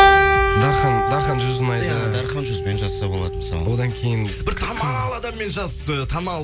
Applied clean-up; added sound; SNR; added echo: none; Keyboard (musical); 0 dB; none.